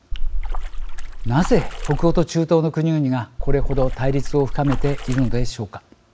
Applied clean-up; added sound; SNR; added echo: none; Splash, splatter; -1 dB; none.